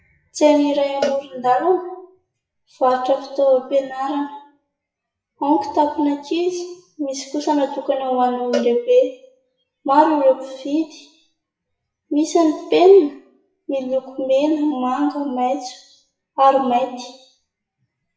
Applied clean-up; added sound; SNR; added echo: classical method WPE with log-MMSE.